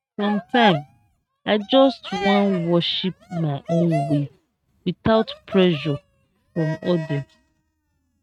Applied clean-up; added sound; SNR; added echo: neural mask model RNNoise.